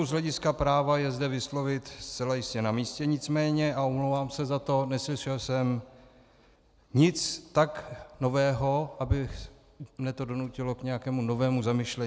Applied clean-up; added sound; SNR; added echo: none; none; none; none.